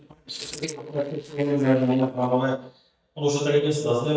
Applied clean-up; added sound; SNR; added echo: neural mask model DeepFilterNet 3.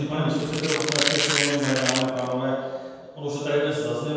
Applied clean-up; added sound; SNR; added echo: none; Squeak; 1 dB; reverberation time 1.2 s.